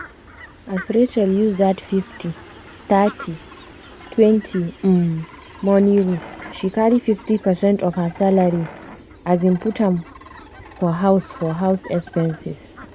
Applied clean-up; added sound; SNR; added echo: none; Fowl + Wild animals; 19 dB; none.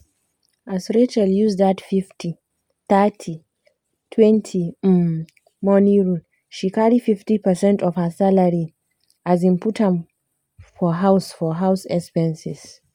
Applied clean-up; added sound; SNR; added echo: none; none; none; none.